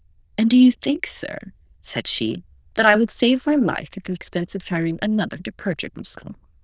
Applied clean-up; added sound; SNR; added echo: neural diffusion model UNIVERSE++.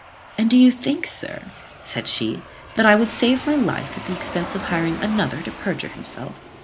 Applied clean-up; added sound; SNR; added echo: none; Aircraft; 14 dB; none.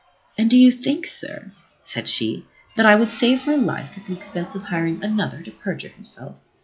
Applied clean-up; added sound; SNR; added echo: classical method log-MMSE.